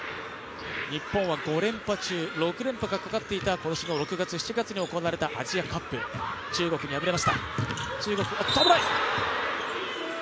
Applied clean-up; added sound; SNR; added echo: none; none; none; none.